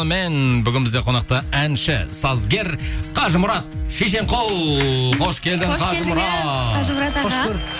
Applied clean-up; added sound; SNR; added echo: none; Bowed string instrument; 19 dB; none.